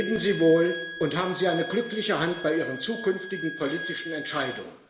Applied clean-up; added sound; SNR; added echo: none; Wind instrument, woodwind instrument; 11 dB; reverberation time 1.0 s.